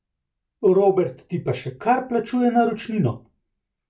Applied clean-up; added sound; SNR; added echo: none; none; none; none.